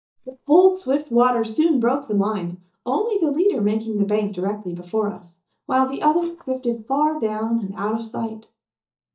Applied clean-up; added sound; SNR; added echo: neural mask model DeepFilterNet 3.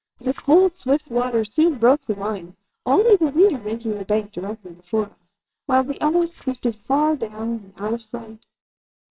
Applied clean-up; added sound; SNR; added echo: neural separator model SepFormer WHAMR!.